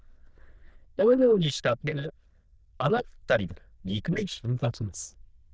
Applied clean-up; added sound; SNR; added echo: neural diffusion model UNIVERSE++.